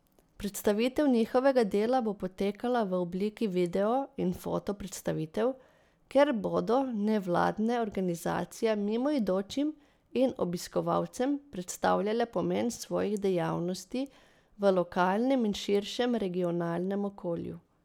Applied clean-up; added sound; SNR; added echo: none; none; none; none.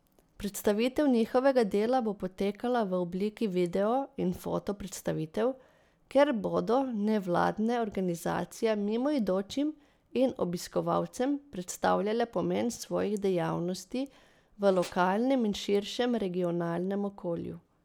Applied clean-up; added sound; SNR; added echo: none; Tools; 17 dB; none.